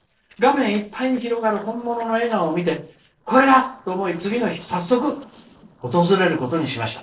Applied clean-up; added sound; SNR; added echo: neural separator model SepFormer DNS4.